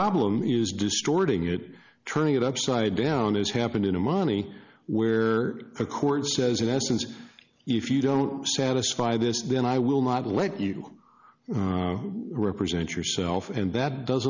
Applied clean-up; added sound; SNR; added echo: none; none; none; none.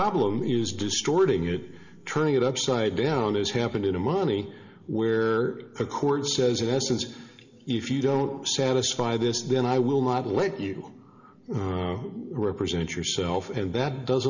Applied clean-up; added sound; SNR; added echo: none; none; none; reverberation time 1.7 s.